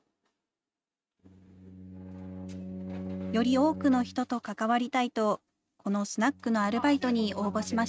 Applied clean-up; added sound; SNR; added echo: neural mask model RNNoise.